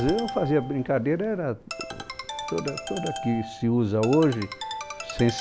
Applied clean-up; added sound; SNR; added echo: none; Ringtone; 10 dB; none.